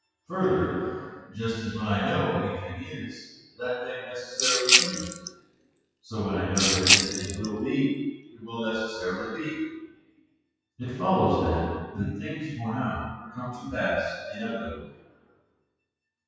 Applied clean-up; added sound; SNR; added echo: classical method WPE with log-MMSE.